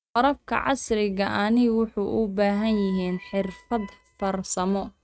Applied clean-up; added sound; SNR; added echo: neural mask model RNNoise.